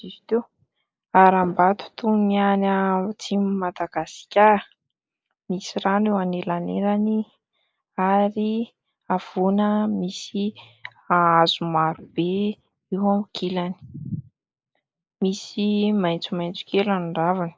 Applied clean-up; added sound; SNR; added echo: neural mask model Resemble Enhance denoiser.